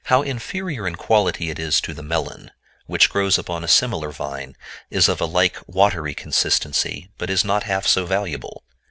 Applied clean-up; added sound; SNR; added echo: none; none; none; none.